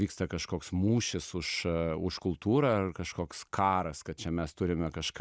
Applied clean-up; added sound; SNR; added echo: none; none; none; none.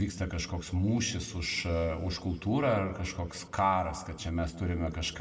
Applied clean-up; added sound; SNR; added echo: none; none; none; reverberation time 1.4 s.